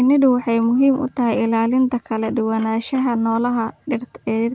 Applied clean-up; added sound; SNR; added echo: none; none; none; none.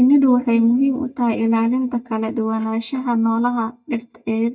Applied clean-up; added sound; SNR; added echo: neural mask model DeepFilterNet 3.